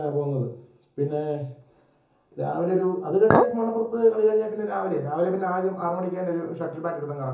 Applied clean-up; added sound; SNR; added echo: none; Chink, clink; 2 dB; reverberation time 0.7 s.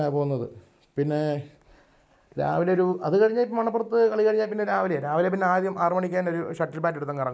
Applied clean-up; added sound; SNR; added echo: none; none; none; none.